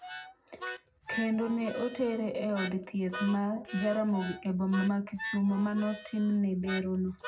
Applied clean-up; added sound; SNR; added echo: none; Harmonica; 12 dB; reverberation time 0.4 s.